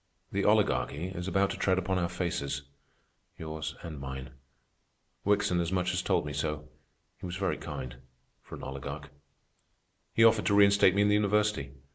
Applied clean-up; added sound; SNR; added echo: none; none; none; none.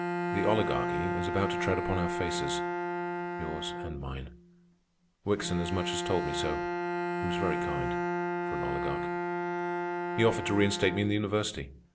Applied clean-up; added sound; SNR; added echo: none; Bowed string instrument; 0 dB; none.